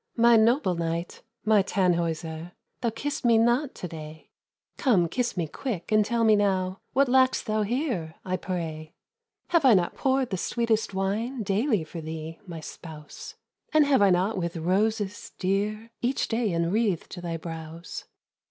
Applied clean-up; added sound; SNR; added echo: none; none; none; none.